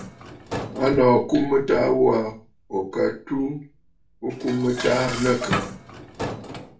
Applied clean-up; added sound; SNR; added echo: none; Dishes, pots, and pans; 11 dB; reverberation time 0.3 s.